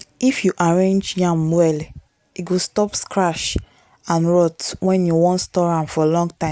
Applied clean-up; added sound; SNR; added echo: none; none; none; none.